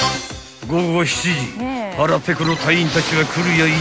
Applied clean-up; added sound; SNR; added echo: none; none; none; none.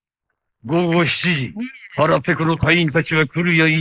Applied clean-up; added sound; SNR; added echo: neural mask model Resemble Enhance denoiser.